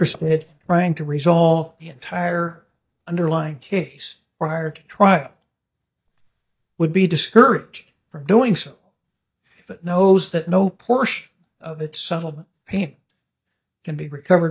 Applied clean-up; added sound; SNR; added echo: neural mask model DeepFilterNet 3.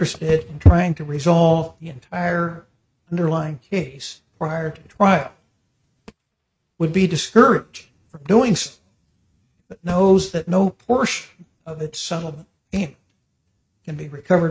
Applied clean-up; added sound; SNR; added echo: neural mask model RNNoise.